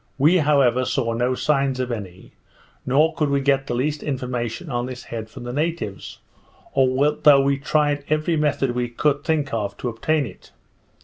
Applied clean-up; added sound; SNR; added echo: none; none; none; none.